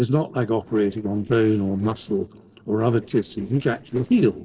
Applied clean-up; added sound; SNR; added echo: neural separator model SepFormer DNS4.